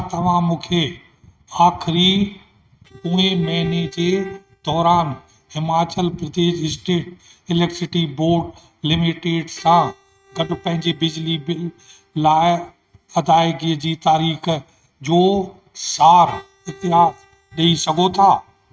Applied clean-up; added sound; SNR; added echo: neural mask model RNNoise.